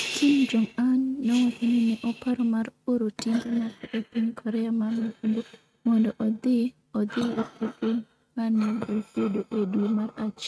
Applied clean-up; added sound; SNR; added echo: neural mask model RNNoise.